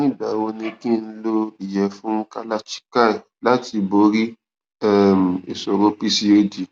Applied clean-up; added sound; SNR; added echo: none; none; none; none.